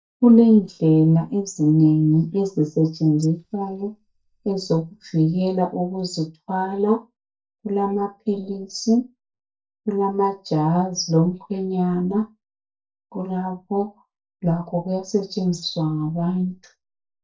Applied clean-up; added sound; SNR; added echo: neural mask model DeepFilterNet 3.